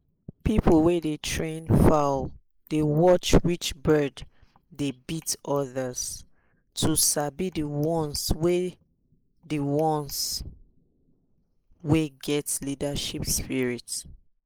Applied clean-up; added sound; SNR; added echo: neural mask model Resemble Enhance denoiser.